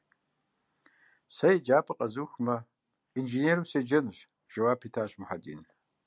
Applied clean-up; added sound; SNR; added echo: none; none; none; none.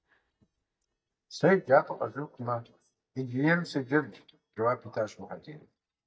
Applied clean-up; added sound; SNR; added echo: neural mask model DeepFilterNet 3.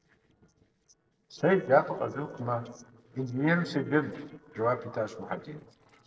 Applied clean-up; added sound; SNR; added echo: neural separator model SepFormer DNS4.